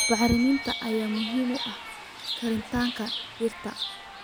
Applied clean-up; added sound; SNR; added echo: none; Bell + Chirp, tweet; 6 dB; none.